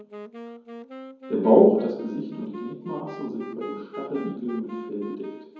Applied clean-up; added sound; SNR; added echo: none; Wind instrument, woodwind instrument; 14 dB; reverberation time 0.9 s.